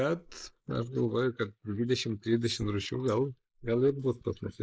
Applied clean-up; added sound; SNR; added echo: neural mask model Resemble Enhance denoiser.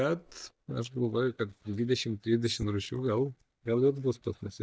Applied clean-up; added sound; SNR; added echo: neural mask model DeepFilterNet 3.